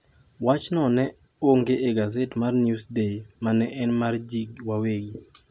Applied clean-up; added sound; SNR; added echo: none; none; none; none.